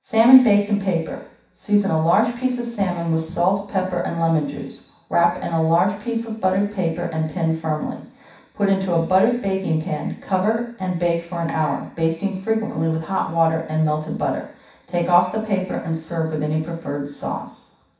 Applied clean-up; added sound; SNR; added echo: none; none; none; reverberation time 0.7 s.